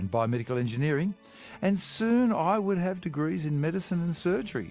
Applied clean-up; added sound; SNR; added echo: none; none; none; none.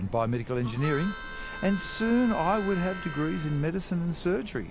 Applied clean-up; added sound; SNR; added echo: none; Harmonica + Subway, metro, underground; 11 dB; none.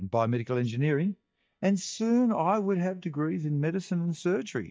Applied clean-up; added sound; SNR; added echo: neural mask model DeepFilterNet 3.